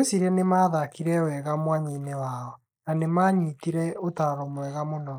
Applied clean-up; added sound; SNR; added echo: neural mask model Resemble Enhance denoiser.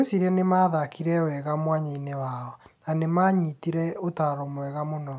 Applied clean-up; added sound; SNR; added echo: none; none; none; none.